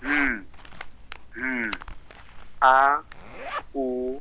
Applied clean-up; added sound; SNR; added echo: none; Zipper (clothing); 11 dB; none.